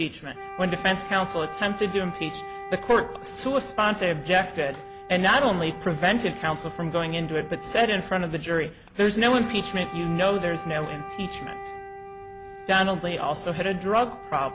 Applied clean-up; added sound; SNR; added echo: none; Wind instrument, woodwind instrument; 13 dB; none.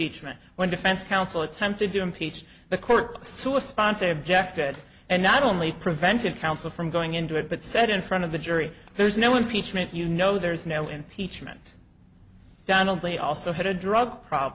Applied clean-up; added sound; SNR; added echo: none; none; none; none.